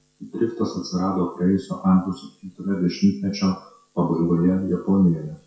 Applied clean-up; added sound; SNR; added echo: classical method WPE with log-MMSE.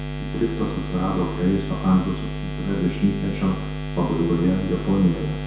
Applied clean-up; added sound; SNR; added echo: none; Buzz; 5 dB; reverberation time 0.7 s.